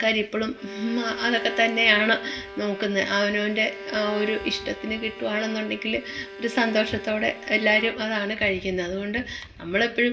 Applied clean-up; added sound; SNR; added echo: none; Bowed string instrument; 13 dB; reverberation time 0.8 s.